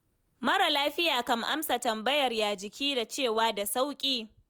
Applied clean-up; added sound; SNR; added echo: none; none; none; none.